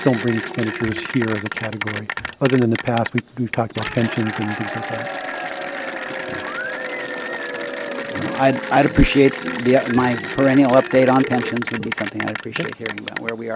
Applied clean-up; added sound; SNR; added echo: none; Applause / Cheering; 8 dB; none.